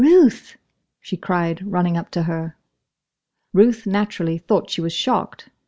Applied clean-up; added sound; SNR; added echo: none; none; none; none.